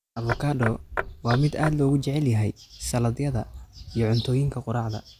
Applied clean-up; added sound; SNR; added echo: none; Knock / Wood; 9 dB; none.